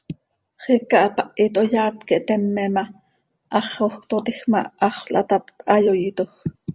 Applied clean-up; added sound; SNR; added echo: none; none; none; none.